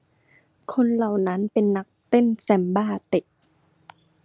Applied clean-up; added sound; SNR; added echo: none; none; none; none.